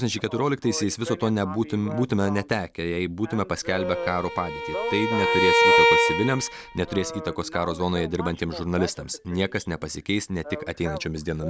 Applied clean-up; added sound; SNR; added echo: none; Bowed string instrument; -3 dB; none.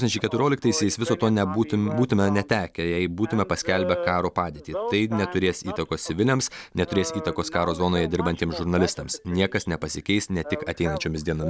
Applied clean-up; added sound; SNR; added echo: none; none; none; none.